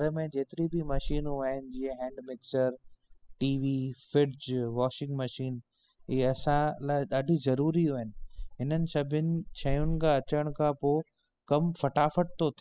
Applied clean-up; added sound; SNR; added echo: classical method spectral subtraction.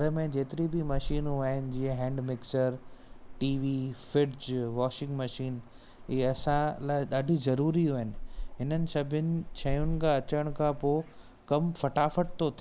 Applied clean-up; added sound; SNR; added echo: none; Meow / Purr; 8 dB; none.